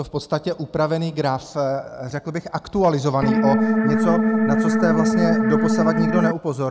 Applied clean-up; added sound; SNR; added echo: none; Organ; -5 dB; none.